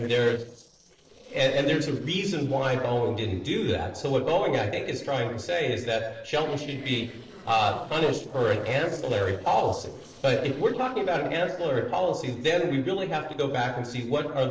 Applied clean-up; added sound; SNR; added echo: neural separator model SepFormer DNS4.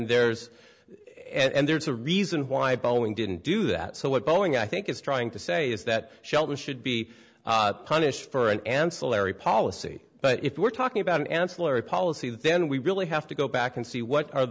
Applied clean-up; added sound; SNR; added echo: none; none; none; none.